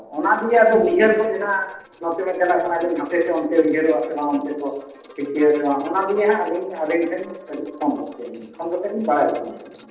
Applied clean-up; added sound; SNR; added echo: neural separator model SepFormer DNS4.